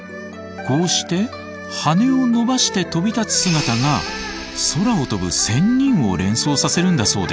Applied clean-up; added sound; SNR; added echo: none; none; none; none.